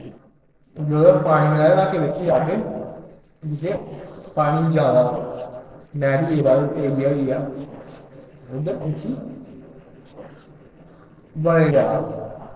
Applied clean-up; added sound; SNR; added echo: neural separator model SepFormer DNS4.